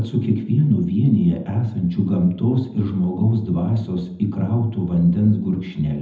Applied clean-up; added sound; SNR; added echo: none; none; none; reverberation time 0.8 s.